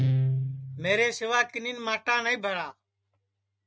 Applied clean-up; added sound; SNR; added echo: neural mask model RNNoise.